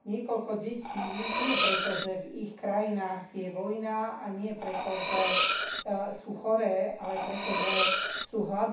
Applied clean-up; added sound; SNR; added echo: none; Cutlery, silverware; -2 dB; reverberation time 0.7 s.